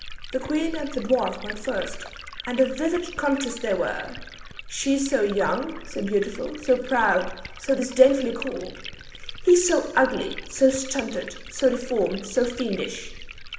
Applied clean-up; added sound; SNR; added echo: none; Liquid; 12 dB; reverberation time 1.0 s.